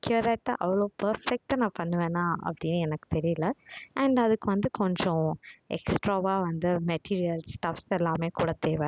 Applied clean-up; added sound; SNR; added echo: none; none; none; none.